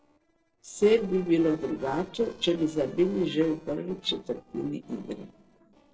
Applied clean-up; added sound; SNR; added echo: neural separator model SepFormer DNS4.